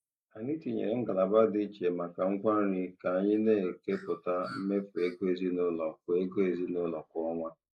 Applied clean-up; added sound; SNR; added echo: neural mask model Resemble Enhance denoiser.